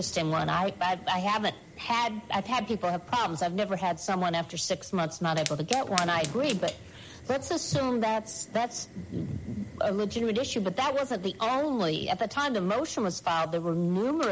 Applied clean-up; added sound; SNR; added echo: none; Fire; 16 dB; none.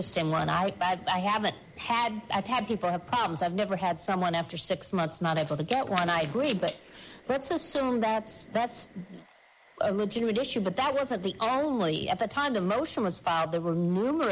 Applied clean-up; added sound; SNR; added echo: neural mask model Resemble Enhance denoiser.